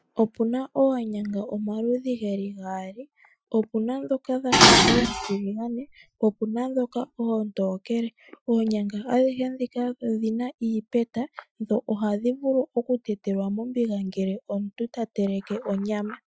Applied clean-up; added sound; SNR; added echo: classical method Wiener filter.